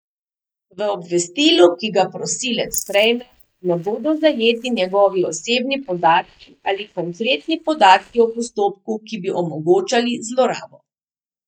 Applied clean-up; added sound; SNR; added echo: neural mask model DeepFilterNet 3.